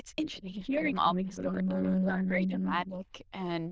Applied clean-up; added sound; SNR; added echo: neural diffusion model UNIVERSE++.